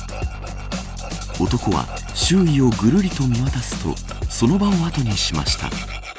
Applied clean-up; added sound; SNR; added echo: none; Tools; 18 dB; none.